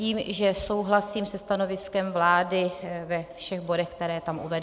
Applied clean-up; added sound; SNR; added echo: none; none; none; none.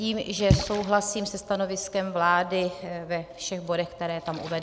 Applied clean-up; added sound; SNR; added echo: none; Splash, splatter; 7 dB; none.